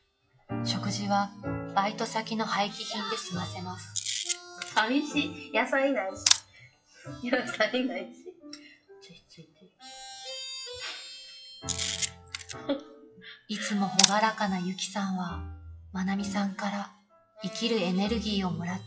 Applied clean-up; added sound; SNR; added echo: classical method WPE with log-MMSE.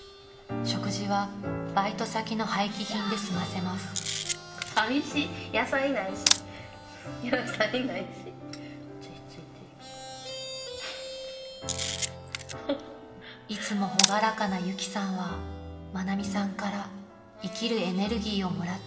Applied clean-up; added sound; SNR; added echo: none; Camera; 3 dB; reverberation time 1.1 s.